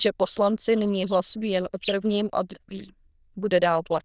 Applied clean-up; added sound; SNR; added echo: neural diffusion model UNIVERSE++.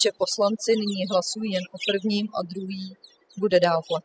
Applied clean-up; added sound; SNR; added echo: classical method spectral subtraction.